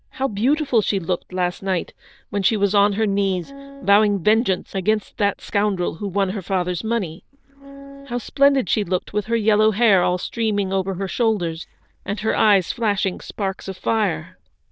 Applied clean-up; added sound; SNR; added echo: neural diffusion model UNIVERSE++.